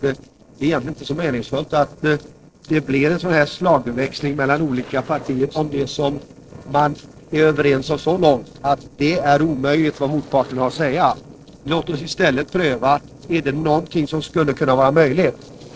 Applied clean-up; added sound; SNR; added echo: neural separator model SepFormer DNS4.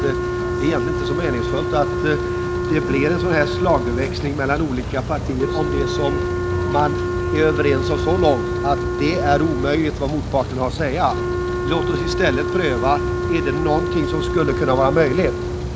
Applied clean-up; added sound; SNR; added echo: none; Rain + Wind instrument, woodwind instrument; 1 dB; none.